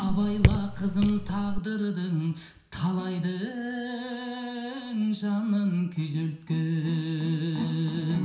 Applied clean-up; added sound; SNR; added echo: none; Raindrop / Drip; -1 dB; reverberation time 0.7 s.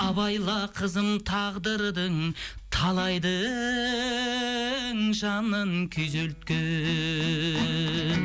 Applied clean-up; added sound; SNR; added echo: none; none; none; none.